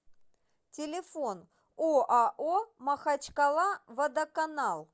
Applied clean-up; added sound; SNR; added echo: none; none; none; none.